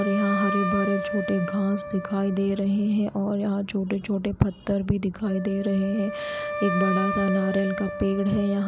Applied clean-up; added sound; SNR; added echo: none; Wind instrument, woodwind instrument; 7 dB; none.